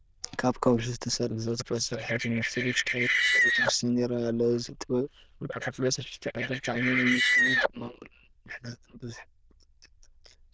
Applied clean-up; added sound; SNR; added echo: neural diffusion model UNIVERSE++.